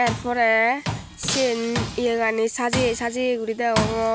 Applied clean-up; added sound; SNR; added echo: none; Shatter + Tools; 7 dB; none.